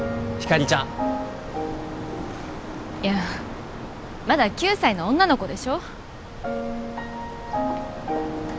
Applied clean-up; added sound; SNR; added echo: none; none; none; none.